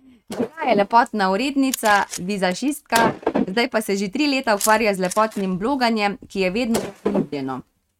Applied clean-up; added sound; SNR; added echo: neural mask model RNNoise.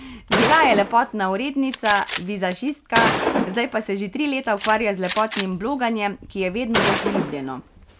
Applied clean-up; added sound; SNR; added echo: none; Gunshot, gunfire; 2 dB; none.